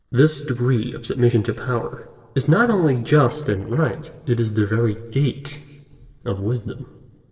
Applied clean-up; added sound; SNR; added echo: neural separator model SepFormer DNS4.